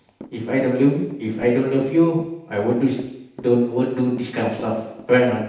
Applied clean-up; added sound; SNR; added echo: none; Walk, footsteps / Run; 20 dB; reverberation time 0.9 s.